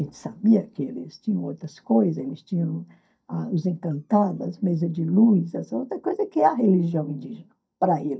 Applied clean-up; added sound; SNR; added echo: neural mask model DeepFilterNet 3.